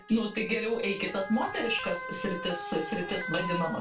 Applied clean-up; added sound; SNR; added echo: none; Motor vehicle (road) / Siren; 8 dB; reverberation time 0.2 s.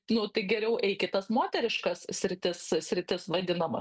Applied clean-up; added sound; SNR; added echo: none; none; none; none.